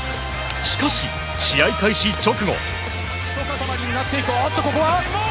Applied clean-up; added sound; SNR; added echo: none; none; none; none.